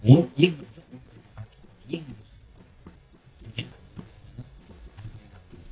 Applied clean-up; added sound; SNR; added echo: neural mask model DeepFilterNet 3.